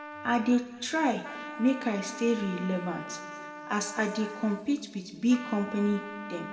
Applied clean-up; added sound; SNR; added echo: none; Trumpet; 13 dB; reverberation time 1.6 s.